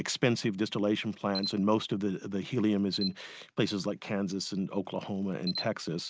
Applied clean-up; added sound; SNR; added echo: none; Camera; 13 dB; none.